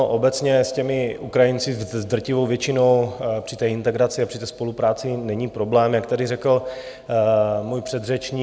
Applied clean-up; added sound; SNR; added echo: none; none; none; none.